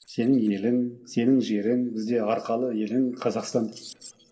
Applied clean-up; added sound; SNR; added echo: neural separator model SepFormer DNS4.